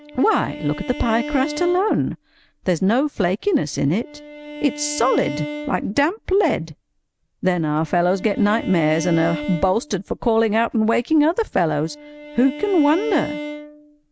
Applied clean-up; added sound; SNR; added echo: none; Bowed string instrument; 13 dB; none.